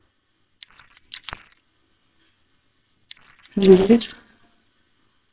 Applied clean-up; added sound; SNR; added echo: neural separator model SepFormer WHAMR!.